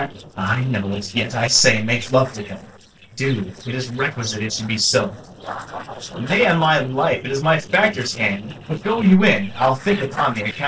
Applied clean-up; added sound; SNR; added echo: neural separator model SepFormer DNS4.